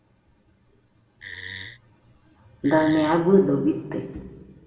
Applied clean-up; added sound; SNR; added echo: none; Wood; 13 dB; reverberation time 1.7 s.